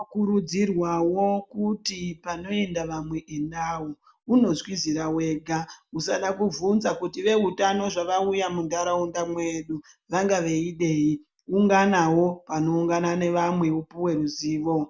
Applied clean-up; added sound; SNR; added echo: none; none; none; none.